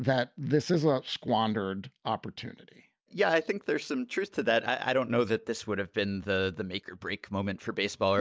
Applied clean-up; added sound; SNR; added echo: none; none; none; none.